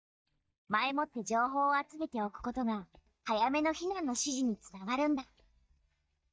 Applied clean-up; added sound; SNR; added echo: neural mask model DeepFilterNet 3.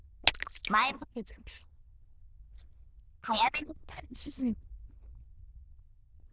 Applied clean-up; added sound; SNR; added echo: neural diffusion model UNIVERSE++.